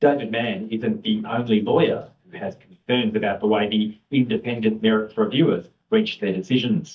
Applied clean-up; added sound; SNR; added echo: neural mask model DeepFilterNet 3.